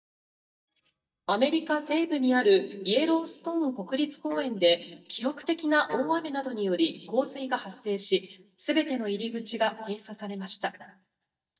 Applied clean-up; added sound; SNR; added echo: neural mask model DeepFilterNet 3.